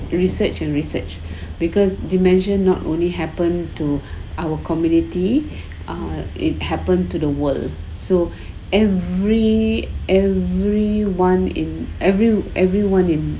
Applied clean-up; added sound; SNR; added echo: none; Thunder; 20 dB; none.